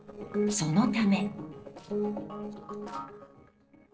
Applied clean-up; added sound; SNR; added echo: neural separator model SepFormer DNS4.